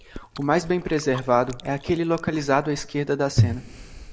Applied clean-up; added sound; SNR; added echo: none; Chewing, mastication; 6 dB; none.